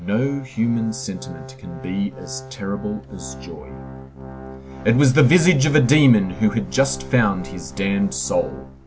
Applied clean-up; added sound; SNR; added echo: none; Organ; 15 dB; none.